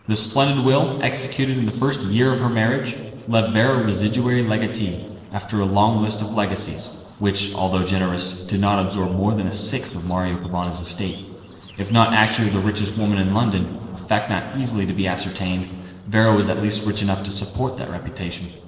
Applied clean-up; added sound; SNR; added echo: neural separator model SepFormer DNS4.